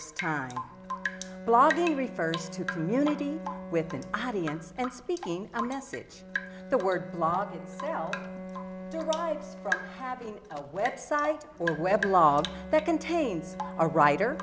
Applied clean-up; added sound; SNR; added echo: none; Drip / Rain + Bowed string instrument; 9 dB; none.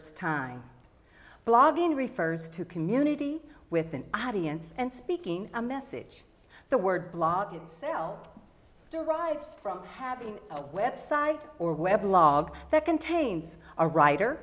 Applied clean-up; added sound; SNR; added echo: none; none; none; none.